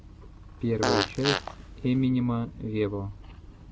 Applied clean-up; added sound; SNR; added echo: none; Fart; 2 dB; none.